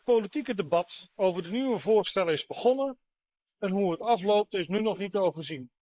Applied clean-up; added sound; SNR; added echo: neural mask model Resemble Enhance denoiser.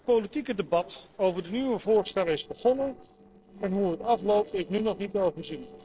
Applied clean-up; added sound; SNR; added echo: neural separator model SepFormer DNS4.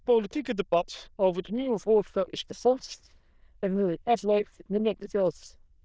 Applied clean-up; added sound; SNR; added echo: neural diffusion model UNIVERSE++.